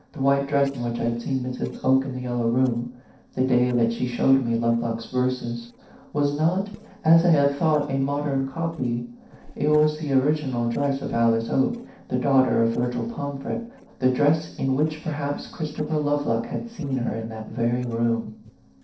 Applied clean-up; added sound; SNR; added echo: neural separator model SepFormer DNS4.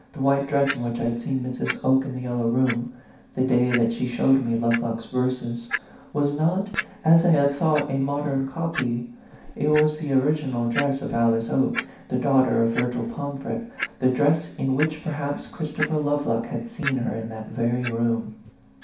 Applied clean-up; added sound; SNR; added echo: none; Clock; 13 dB; reverberation time 0.6 s.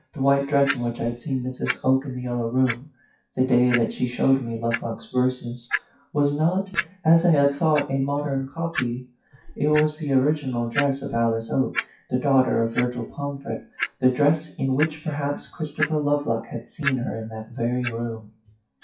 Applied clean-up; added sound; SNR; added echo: classical method WPE with log-MMSE.